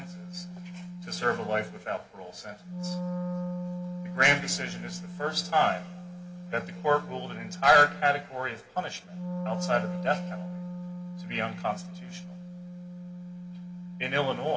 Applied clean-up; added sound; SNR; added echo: none; Wind instrument, woodwind instrument; 7 dB; reverberation time 1.0 s.